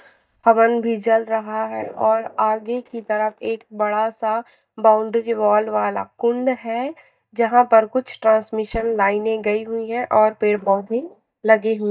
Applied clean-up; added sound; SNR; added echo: neural mask model DeepFilterNet 3.